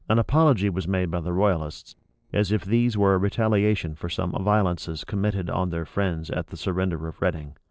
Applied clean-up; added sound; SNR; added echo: neural separator model SepFormer DNS4.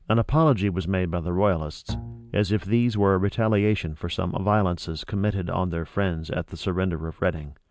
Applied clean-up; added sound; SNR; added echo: none; Bowed string instrument; 13 dB; none.